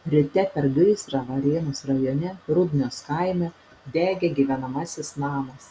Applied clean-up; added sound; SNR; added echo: none; none; none; none.